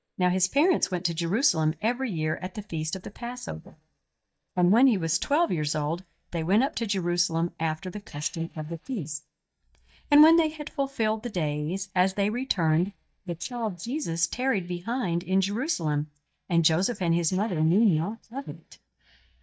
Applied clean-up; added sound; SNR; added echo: neural mask model DeepFilterNet 3.